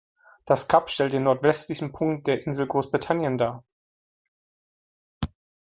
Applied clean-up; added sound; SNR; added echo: none; none; none; none.